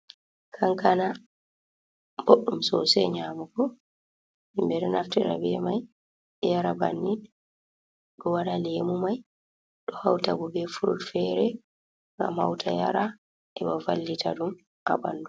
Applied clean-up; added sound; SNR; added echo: none; none; none; none.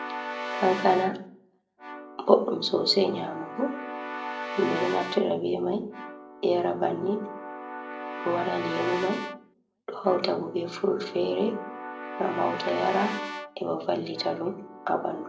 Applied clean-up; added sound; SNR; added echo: none; Keyboard (musical) / Brass instrument; 8 dB; reverberation time 0.4 s.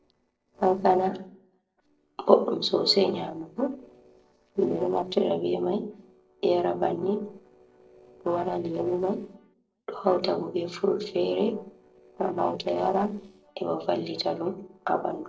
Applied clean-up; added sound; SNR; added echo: neural separator model SepFormer DNS4.